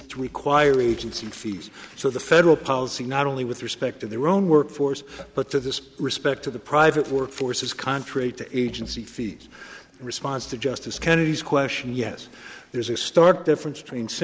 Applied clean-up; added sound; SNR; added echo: none; none; none; none.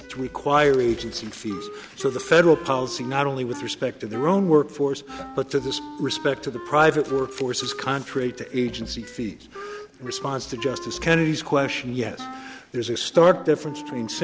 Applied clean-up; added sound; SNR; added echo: none; Wind instrument, woodwind instrument; 16 dB; none.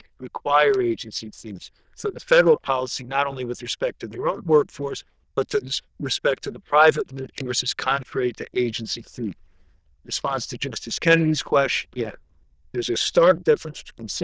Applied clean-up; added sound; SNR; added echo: neural diffusion model UNIVERSE++.